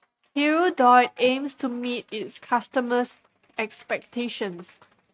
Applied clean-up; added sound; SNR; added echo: neural mask model RNNoise.